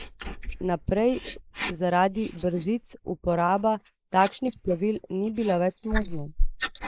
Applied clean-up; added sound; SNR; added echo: neural mask model Resemble Enhance denoiser.